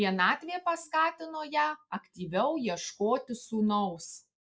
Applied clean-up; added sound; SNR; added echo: neural mask model Resemble Enhance denoiser.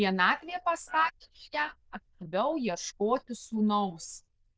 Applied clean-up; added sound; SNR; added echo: neural diffusion model UNIVERSE++.